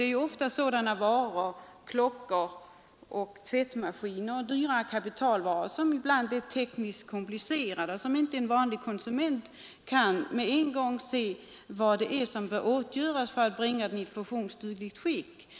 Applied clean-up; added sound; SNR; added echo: none; none; none; none.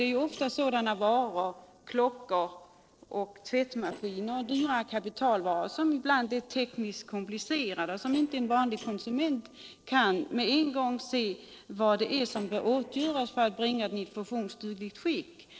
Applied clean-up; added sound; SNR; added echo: neural separator model SepFormer DNS4.